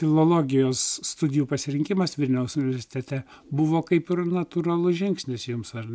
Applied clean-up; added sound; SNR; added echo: none; none; none; none.